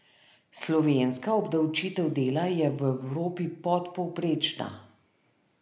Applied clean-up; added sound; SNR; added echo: none; none; none; none.